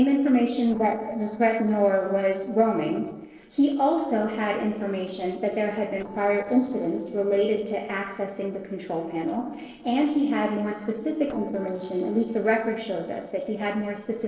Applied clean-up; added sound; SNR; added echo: neural separator model SepFormer DNS4.